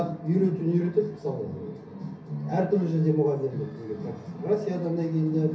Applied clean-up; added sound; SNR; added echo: none; none; none; reverberation time 0.3 s.